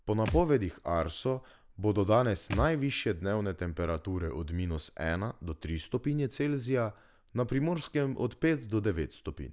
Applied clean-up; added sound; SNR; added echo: none; Thump, thud; 8 dB; none.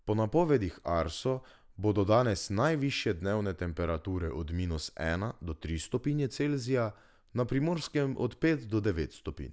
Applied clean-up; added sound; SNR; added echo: none; none; none; none.